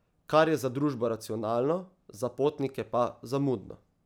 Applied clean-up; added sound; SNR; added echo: none; none; none; none.